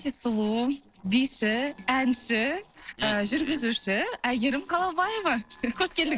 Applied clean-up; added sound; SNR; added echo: neural separator model SepFormer DNS4.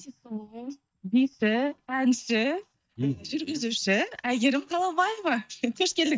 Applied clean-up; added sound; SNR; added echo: neural mask model DeepFilterNet 3.